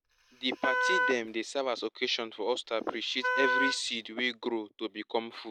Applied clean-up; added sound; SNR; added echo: none; Wind instrument, woodwind instrument; -1 dB; none.